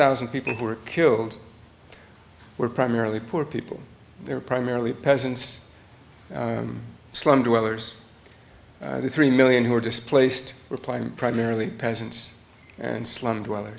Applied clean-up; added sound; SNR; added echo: none; Dishes, pots, and pans / Glass; 10 dB; none.